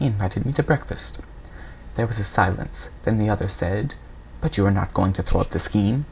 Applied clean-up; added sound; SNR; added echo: none; none; none; none.